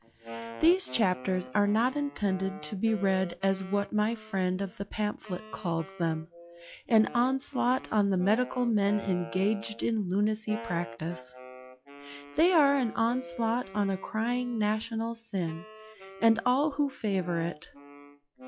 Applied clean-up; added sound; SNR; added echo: classical method log-MMSE.